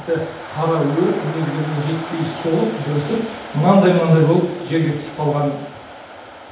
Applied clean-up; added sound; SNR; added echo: none; Waves, surf; 14 dB; reverberation time 0.9 s.